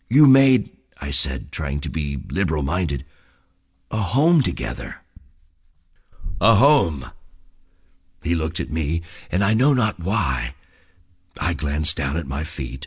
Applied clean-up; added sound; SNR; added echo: none; none; none; none.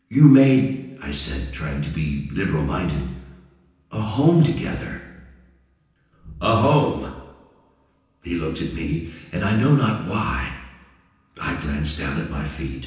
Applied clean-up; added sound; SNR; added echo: none; none; none; reverberation time 0.9 s.